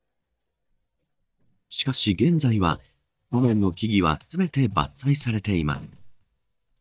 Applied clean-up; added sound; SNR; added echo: neural mask model DeepFilterNet 3.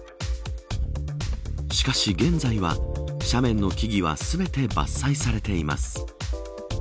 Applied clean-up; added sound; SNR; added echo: none; none; none; none.